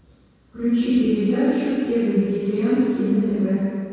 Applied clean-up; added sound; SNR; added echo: none; none; none; reverberation time 2.0 s.